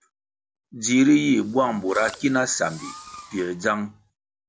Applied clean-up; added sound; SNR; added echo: none; Fireworks; 20 dB; none.